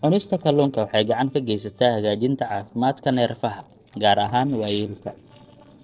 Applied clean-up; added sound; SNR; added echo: neural separator model SepFormer DNS4.